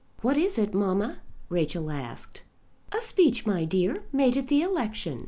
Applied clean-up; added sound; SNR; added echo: none; none; none; none.